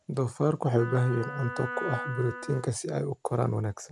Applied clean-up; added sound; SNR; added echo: none; Wind instrument, woodwind instrument; 10 dB; none.